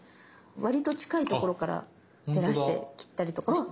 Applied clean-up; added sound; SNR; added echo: none; none; none; none.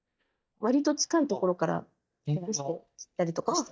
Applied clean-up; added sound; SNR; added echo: neural mask model DeepFilterNet 3.